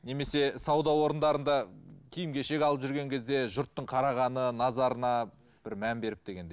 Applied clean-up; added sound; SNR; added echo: none; none; none; none.